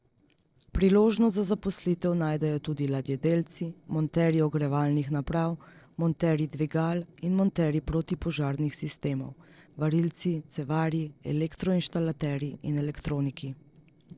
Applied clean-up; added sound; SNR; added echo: neural separator model SepFormer DNS4.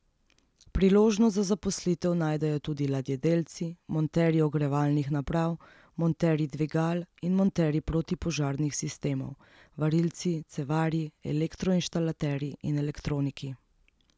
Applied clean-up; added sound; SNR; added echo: none; none; none; none.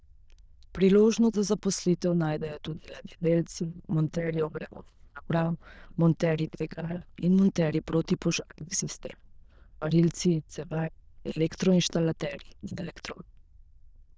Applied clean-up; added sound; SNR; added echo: neural diffusion model UNIVERSE++.